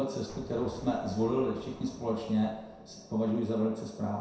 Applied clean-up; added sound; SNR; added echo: none; Explosion; 18 dB; reverberation time 0.7 s.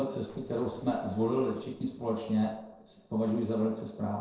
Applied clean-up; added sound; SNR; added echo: neural separator model SepFormer DNS4.